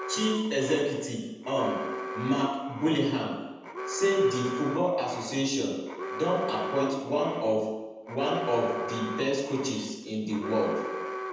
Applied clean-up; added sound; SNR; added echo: none; Alarm; 9 dB; reverberation time 1.1 s.